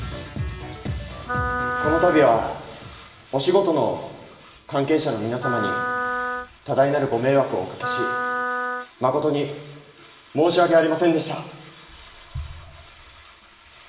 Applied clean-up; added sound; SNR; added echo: none; Wind instrument, woodwind instrument; 5 dB; reverberation time 1.1 s.